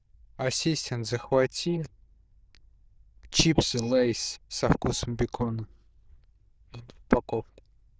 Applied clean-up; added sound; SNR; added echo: neural diffusion model UNIVERSE++.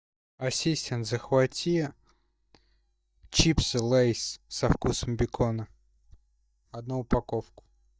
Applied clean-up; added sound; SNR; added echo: neural mask model DeepFilterNet 3.